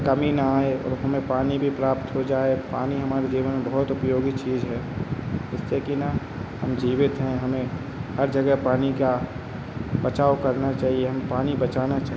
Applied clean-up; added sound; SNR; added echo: none; none; none; none.